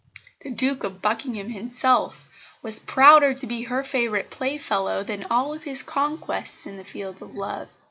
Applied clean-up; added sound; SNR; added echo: none; none; none; none.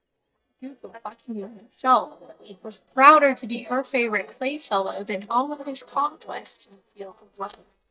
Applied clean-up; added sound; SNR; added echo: neural mask model DeepFilterNet 3.